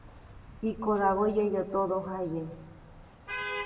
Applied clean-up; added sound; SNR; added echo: none; Traffic noise, roadway noise / Vehicle horn, car horn, honking; 12 dB; reverberation time 1.0 s.